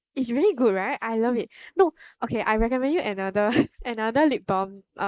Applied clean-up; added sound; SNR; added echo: neural mask model Resemble Enhance denoiser.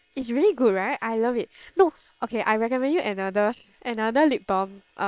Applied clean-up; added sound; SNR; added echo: neural separator model SepFormer WHAM!.